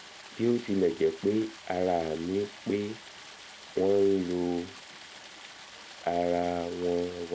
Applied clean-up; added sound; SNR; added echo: none; Stream; 17 dB; none.